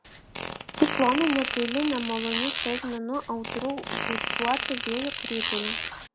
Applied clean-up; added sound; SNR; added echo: none; Fart; 0 dB; none.